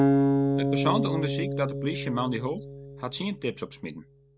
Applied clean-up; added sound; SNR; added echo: none; Acoustic guitar; -4 dB; none.